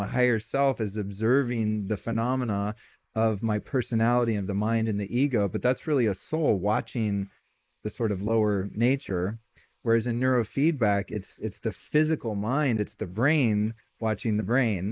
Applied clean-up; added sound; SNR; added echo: neural mask model Resemble Enhance denoiser.